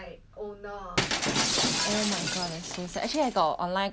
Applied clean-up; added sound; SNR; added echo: none; Shatter; 0 dB; none.